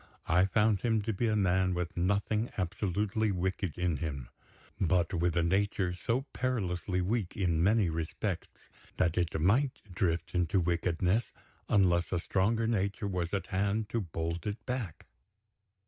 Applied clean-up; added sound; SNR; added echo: none; none; none; none.